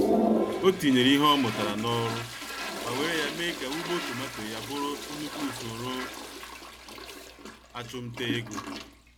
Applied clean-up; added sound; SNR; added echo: none; Toilet flush; 3 dB; none.